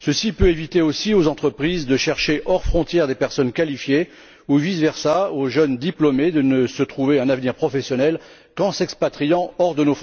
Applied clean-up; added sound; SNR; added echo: none; none; none; none.